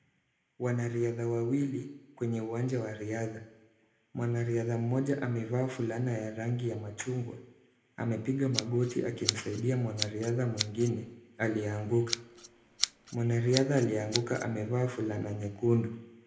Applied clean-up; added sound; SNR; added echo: none; Scissors; 7 dB; reverberation time 0.7 s.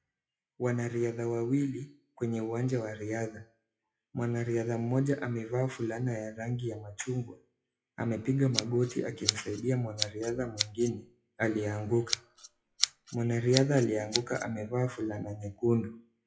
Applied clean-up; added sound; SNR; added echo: classical method WPE with log-MMSE.